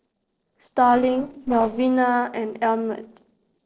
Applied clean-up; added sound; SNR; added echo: neural separator model SepFormer DNS4.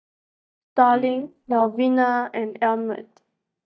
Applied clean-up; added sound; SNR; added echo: neural mask model DeepFilterNet 3.